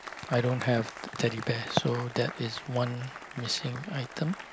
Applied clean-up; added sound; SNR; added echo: none; Applause; 12 dB; none.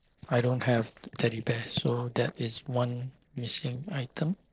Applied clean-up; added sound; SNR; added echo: neural separator model SepFormer DNS4.